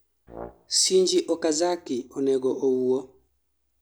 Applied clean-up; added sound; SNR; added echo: none; Brass instrument; 19 dB; none.